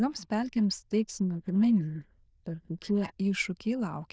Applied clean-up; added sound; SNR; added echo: neural diffusion model UNIVERSE++.